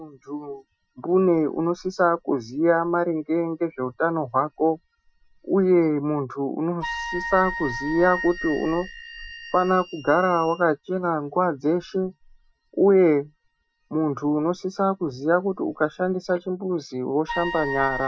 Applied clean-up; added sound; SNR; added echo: classical method Wiener filter.